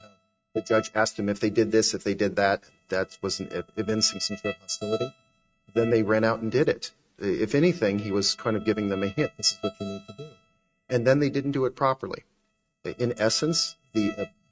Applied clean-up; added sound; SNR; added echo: neural mask model RNNoise.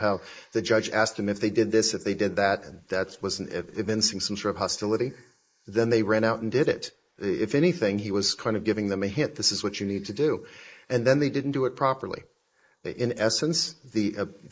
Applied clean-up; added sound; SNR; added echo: neural mask model Resemble Enhance denoiser.